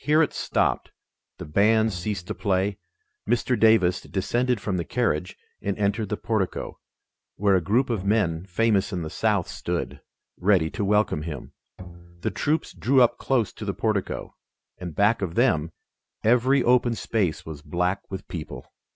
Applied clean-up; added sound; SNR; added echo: none; Bowed string instrument; 18 dB; none.